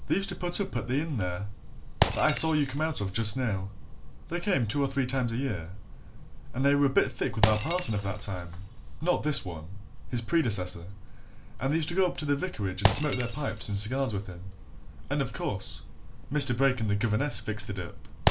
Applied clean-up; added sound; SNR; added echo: none; Shatter; 8 dB; none.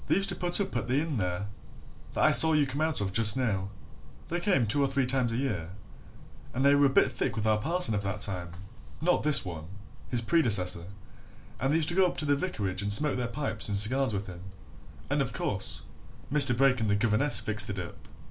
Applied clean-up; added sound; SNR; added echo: none; none; none; none.